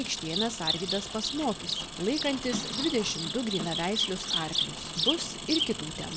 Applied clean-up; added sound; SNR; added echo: none; Engine + Bird vocalization, bird call, bird song; 1 dB; none.